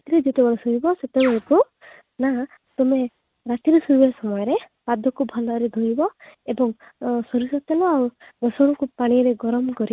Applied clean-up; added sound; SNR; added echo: neural mask model RNNoise.